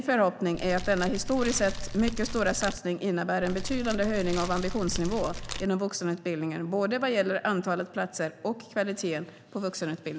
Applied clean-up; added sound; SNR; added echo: none; Fire; 5 dB; none.